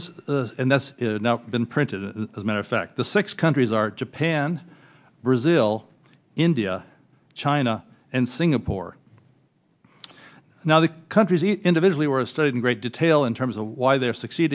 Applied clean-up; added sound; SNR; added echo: none; none; none; none.